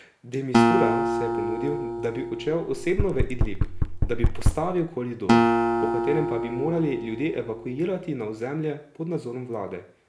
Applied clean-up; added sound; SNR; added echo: none; Knock + Acoustic guitar; -4 dB; none.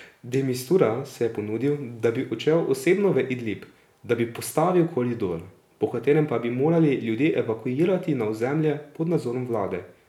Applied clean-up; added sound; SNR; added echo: none; none; none; none.